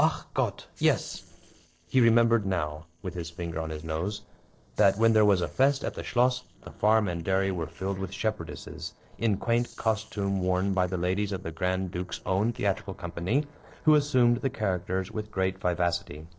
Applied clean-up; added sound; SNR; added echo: neural separator model SepFormer DNS4.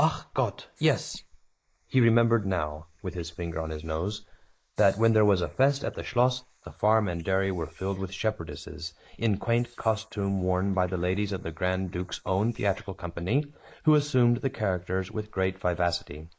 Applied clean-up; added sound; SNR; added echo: neural mask model Resemble Enhance denoiser.